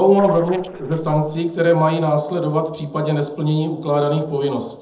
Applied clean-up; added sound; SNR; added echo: neural separator model SepFormer DNS4.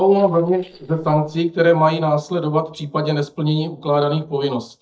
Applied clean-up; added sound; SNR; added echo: neural mask model DeepFilterNet 3.